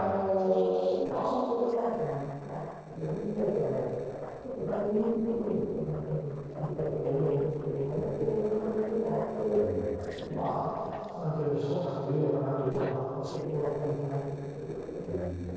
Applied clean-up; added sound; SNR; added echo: neural separator model SepFormer DNS4.